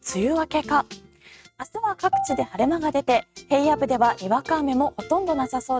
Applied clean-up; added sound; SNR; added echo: neural mask model RNNoise.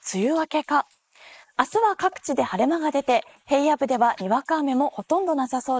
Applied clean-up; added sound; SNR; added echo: neural mask model Resemble Enhance denoiser.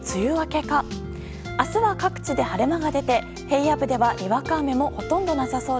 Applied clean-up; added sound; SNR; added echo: none; none; none; none.